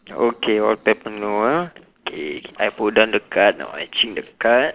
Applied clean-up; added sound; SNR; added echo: neural separator model SepFormer DNS4.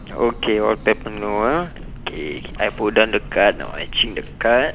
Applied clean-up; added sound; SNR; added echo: none; Train / Breathing; 13 dB; none.